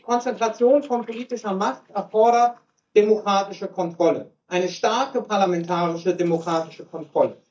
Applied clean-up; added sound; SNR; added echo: neural mask model DeepFilterNet 3.